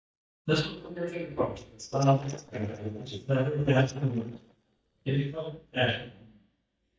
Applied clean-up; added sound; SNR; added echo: neural mask model DeepFilterNet 3.